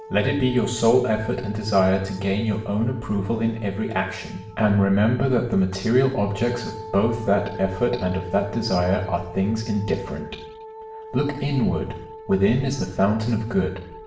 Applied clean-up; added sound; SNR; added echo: none; Wind instrument, woodwind instrument; 16 dB; reverberation time 0.7 s.